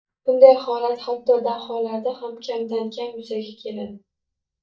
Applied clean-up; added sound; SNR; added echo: neural mask model DeepFilterNet 3.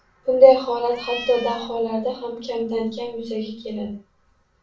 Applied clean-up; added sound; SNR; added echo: none; Cat; 13 dB; reverberation time 0.3 s.